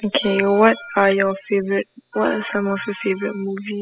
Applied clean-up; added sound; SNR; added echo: classical method spectral subtraction.